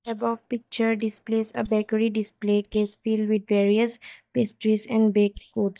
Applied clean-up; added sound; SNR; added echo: neural mask model DeepFilterNet 3.